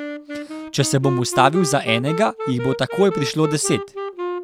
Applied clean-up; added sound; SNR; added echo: none; Wind instrument, woodwind instrument; 7 dB; none.